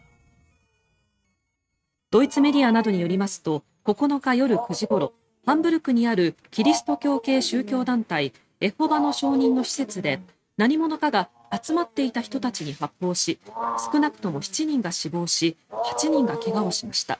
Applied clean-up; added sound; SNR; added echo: neural mask model RNNoise.